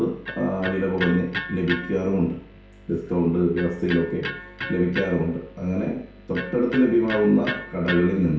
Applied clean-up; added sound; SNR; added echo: none; Electric guitar; 11 dB; reverberation time 0.6 s.